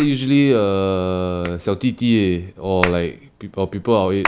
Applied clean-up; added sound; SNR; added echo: none; Hands; 13 dB; none.